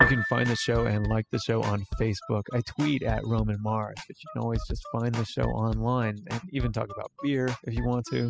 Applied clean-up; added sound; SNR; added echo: classical method spectral subtraction.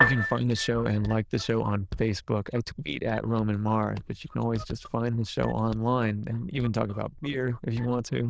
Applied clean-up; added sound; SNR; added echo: neural diffusion model UNIVERSE++.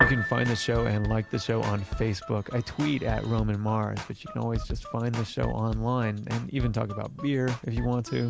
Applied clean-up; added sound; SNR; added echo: none; Piano; 10 dB; none.